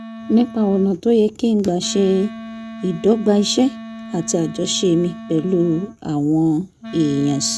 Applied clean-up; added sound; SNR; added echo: none; Wind instrument, woodwind instrument; 15 dB; none.